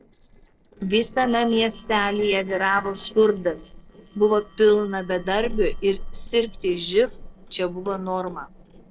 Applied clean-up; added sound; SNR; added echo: neural separator model SepFormer DNS4.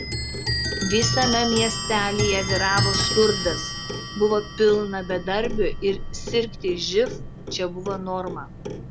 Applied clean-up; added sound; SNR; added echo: none; Clock; 3 dB; none.